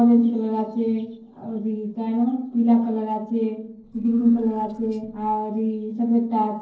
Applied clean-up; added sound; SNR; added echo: neural separator model SepFormer DNS4.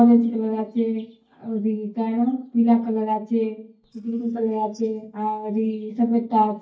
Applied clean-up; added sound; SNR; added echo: neural mask model DeepFilterNet 3.